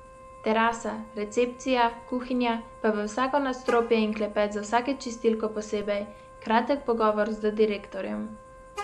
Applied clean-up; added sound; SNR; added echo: none; Wind instrument, woodwind instrument + Vehicle horn, car horn, honking; 18 dB; none.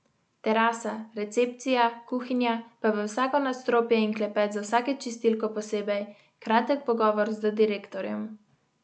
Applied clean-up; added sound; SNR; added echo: none; none; none; none.